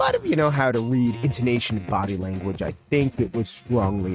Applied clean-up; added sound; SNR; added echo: neural mask model RNNoise.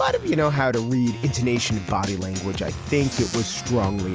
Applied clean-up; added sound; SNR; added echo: none; Squeak / Cupboard open or close; 14 dB; none.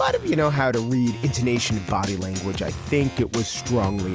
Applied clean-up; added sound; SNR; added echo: none; none; none; none.